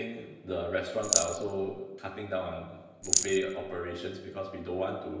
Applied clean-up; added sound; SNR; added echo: none; Rattle; -3 dB; reverberation time 1.0 s.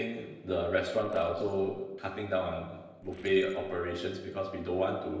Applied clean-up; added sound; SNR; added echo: neural separator model SepFormer DNS4.